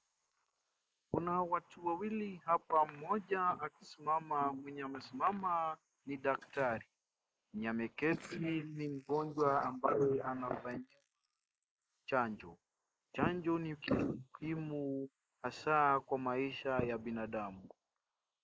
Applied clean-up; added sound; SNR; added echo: neural mask model Resemble Enhance denoiser.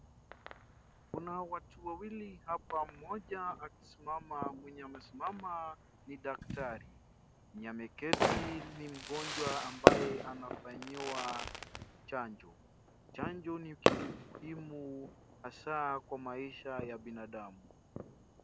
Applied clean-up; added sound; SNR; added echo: none; Fireworks; -4 dB; none.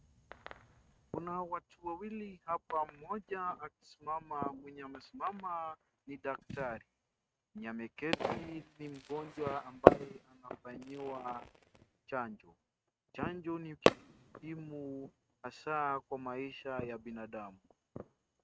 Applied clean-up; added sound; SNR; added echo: neural mask model RNNoise.